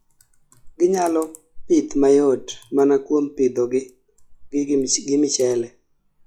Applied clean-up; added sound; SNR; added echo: classical method log-MMSE.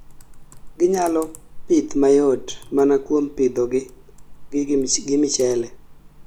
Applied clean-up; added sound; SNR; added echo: none; Computer keyboard; 15 dB; none.